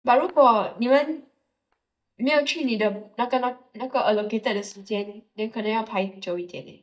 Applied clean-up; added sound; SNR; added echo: neural mask model DeepFilterNet 3.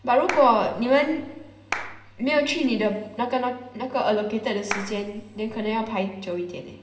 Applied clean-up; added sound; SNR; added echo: none; Clapping; 11 dB; reverberation time 1.7 s.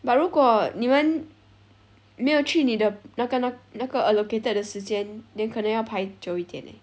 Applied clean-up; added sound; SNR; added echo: none; none; none; none.